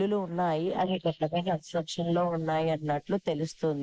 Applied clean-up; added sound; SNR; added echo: neural mask model Resemble Enhance denoiser.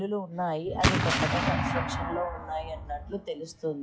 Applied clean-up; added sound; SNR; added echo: classical method log-MMSE.